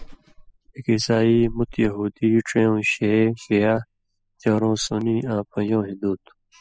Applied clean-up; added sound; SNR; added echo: classical method spectral subtraction.